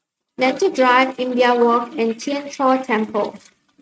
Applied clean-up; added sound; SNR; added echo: neural mask model RNNoise.